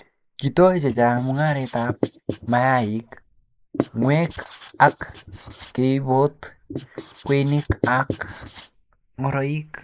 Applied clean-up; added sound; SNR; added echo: neural mask model Resemble Enhance denoiser.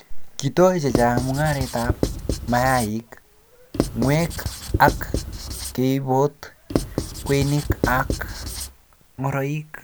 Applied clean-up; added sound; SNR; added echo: none; Writing; 3 dB; none.